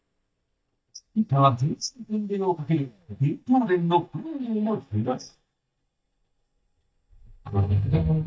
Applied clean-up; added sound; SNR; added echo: neural mask model DeepFilterNet 3.